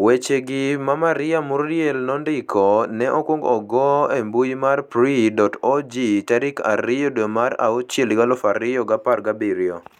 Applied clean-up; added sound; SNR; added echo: none; none; none; none.